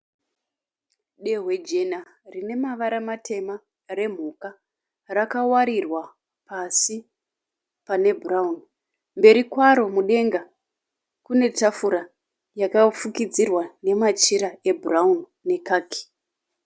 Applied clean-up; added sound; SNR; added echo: none; none; none; none.